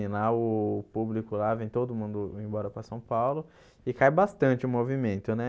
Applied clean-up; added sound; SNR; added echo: none; none; none; none.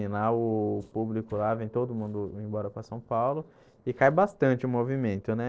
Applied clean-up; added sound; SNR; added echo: neural separator model SepFormer DNS4.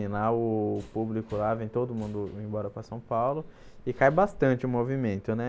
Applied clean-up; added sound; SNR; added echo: none; Subway, metro, underground; 19 dB; none.